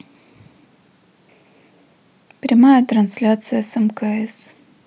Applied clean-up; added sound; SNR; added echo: none; none; none; none.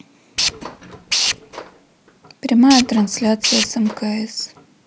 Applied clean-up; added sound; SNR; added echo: none; Tools; 4 dB; none.